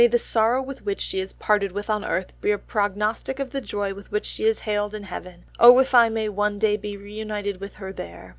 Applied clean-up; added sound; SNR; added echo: none; none; none; none.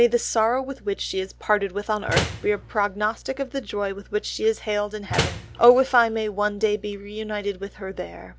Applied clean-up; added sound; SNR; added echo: none; Slam; 5 dB; none.